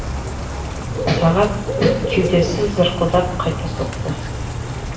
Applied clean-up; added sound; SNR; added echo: none; Bird / Rain; 3 dB; reverberation time 1.0 s.